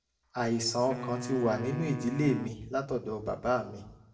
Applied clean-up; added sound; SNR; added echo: none; Wind instrument, woodwind instrument; 10 dB; reverberation time 0.6 s.